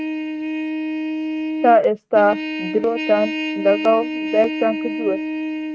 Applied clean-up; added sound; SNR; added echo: neural mask model RNNoise.